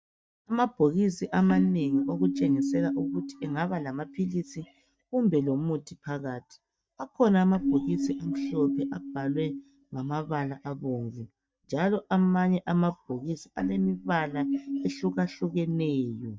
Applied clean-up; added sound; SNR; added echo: neural mask model DeepFilterNet 3.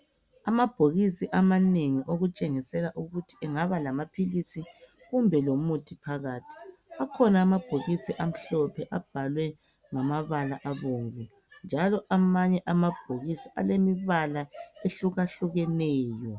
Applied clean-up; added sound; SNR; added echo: none; none; none; none.